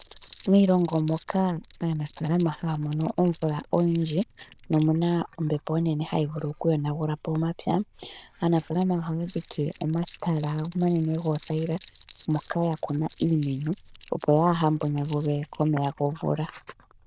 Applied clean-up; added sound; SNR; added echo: neural diffusion model UNIVERSE++.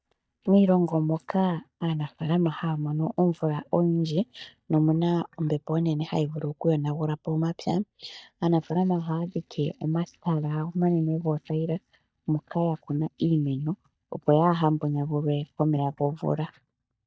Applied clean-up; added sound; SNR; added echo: neural mask model DeepFilterNet 3.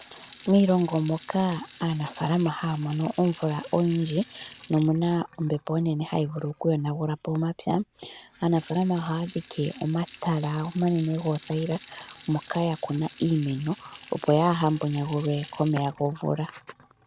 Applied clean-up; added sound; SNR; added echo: none; Sink (filling or washing) / Water tap, faucet; 15 dB; none.